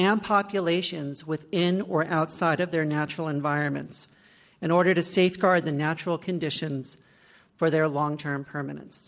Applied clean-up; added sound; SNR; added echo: none; none; none; none.